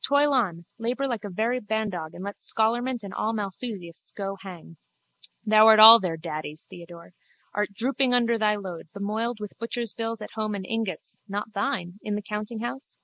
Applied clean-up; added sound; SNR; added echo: none; none; none; none.